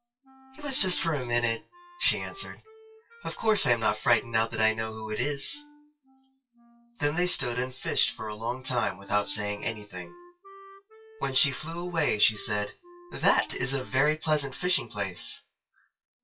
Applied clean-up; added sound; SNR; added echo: classical method WPE with log-MMSE.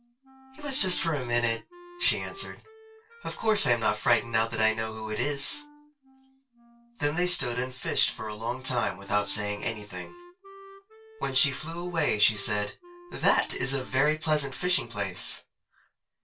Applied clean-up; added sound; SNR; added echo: none; Wind instrument, woodwind instrument; 20 dB; reverberation time 0.2 s.